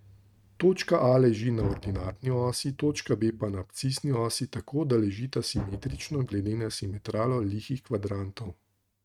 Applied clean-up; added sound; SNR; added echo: neural mask model RNNoise.